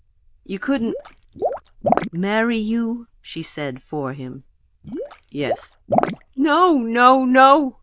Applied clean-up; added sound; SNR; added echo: neural diffusion model UNIVERSE++.